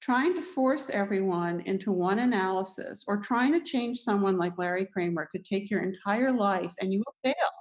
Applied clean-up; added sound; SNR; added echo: none; none; none; none.